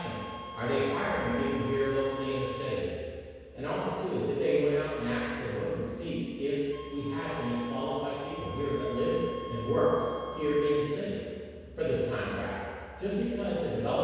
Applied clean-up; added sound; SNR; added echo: none; Wind instrument, woodwind instrument; 15 dB; reverberation time 1.9 s.